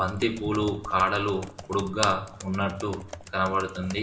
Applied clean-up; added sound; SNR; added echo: none; Computer keyboard; 14 dB; reverberation time 0.6 s.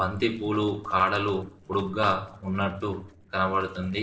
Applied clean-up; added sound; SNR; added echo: neural separator model SepFormer DNS4.